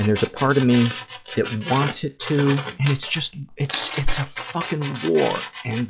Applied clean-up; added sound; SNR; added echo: classical method log-MMSE.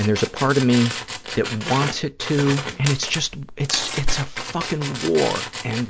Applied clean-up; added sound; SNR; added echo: none; Tools; 8 dB; none.